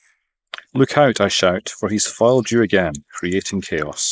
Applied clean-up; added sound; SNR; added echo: neural mask model Resemble Enhance denoiser.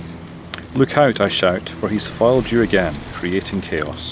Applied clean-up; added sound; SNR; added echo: none; Bicycle; 13 dB; none.